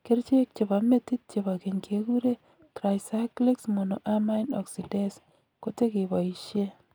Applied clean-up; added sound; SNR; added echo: none; none; none; none.